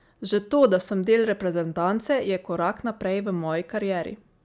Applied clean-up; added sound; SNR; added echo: none; none; none; none.